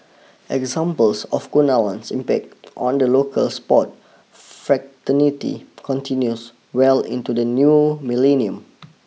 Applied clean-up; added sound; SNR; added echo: none; none; none; none.